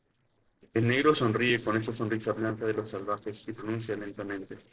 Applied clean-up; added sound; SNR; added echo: neural separator model SepFormer DNS4.